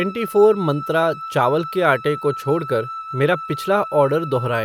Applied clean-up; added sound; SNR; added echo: none; Wind instrument, woodwind instrument; 12 dB; none.